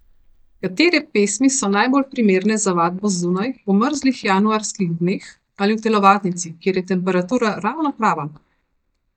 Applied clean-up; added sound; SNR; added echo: neural mask model DeepFilterNet 3.